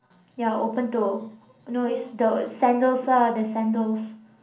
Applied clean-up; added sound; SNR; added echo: none; Brass instrument; 16 dB; reverberation time 0.6 s.